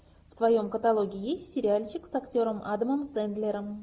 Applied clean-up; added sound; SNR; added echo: none; none; none; none.